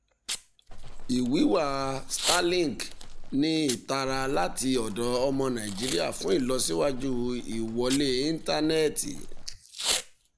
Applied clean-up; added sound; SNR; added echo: none; Livestock, farm animals, working animals + Packing tape, duct tape / Tearing; 6 dB; none.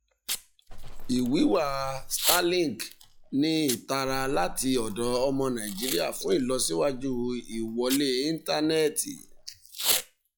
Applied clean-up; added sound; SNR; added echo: classical method log-MMSE.